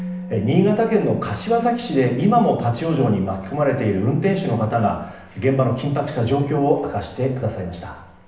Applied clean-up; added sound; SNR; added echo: none; Musical instrument; 17 dB; reverberation time 0.8 s.